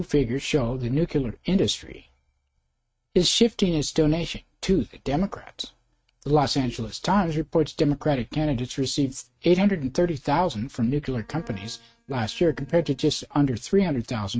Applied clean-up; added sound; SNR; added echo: neural mask model RNNoise.